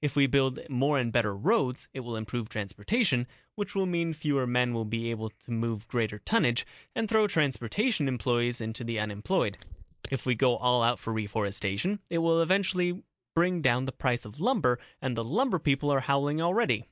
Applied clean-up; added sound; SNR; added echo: neural mask model Resemble Enhance denoiser.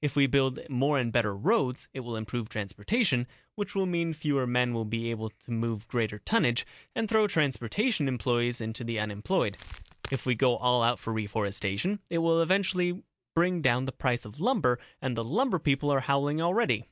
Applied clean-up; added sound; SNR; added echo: none; Crackle; 19 dB; none.